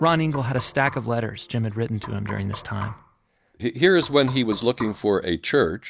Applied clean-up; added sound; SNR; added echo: none; Knock; 18 dB; none.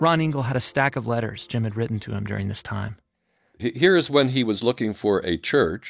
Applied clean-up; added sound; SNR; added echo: none; none; none; none.